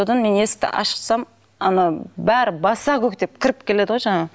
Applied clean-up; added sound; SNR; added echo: none; none; none; none.